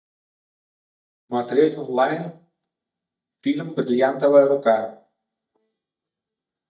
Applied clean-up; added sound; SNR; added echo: neural mask model DeepFilterNet 3.